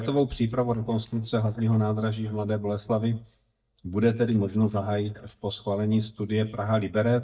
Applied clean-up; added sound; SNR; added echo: neural mask model DeepFilterNet 3.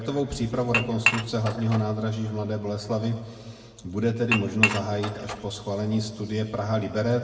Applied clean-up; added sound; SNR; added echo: none; Dishes, pots, and pans / Chink, clink; 3 dB; reverberation time 1.9 s.